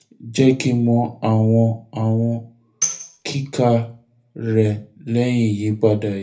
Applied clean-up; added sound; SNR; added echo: none; Tambourine; 10 dB; reverberation time 0.3 s.